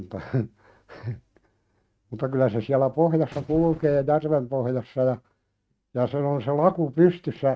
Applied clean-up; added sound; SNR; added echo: neural mask model RNNoise.